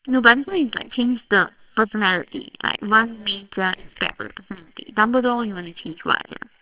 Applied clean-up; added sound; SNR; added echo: neural separator model SepFormer WHAMR!.